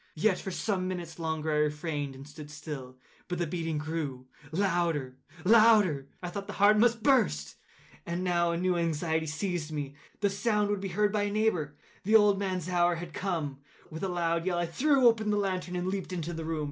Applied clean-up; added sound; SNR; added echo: none; none; none; none.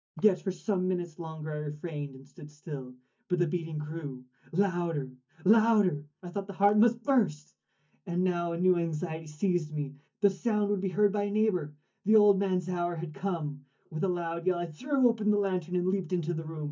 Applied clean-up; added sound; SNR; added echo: neural mask model DeepFilterNet 3.